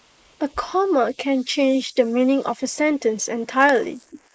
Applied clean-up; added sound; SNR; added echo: neural mask model Resemble Enhance denoiser.